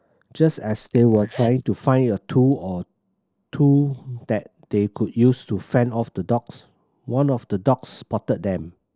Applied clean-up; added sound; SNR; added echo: neural mask model Resemble Enhance denoiser.